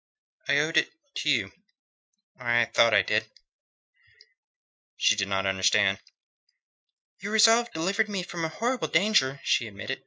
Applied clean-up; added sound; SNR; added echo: neural mask model Resemble Enhance denoiser.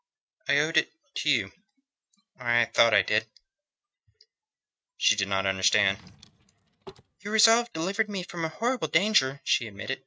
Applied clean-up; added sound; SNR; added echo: neural mask model RNNoise.